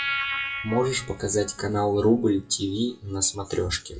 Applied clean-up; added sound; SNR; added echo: classical method WPE with log-MMSE.